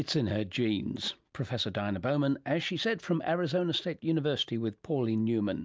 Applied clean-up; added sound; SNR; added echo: none; none; none; none.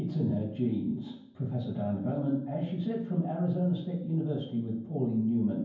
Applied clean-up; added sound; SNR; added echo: none; none; none; reverberation time 0.9 s.